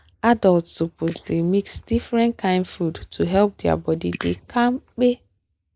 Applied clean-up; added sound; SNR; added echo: neural mask model Resemble Enhance denoiser.